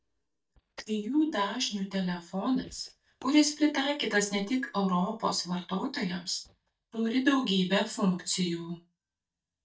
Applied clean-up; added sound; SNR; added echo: neural mask model DeepFilterNet 3.